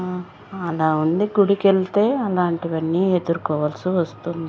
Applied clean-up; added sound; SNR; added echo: none; none; none; none.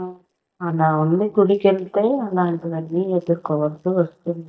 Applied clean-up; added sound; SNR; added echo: neural mask model DeepFilterNet 3.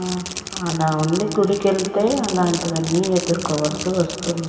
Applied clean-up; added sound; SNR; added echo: none; Fireworks; 11 dB; reverberation time 2.4 s.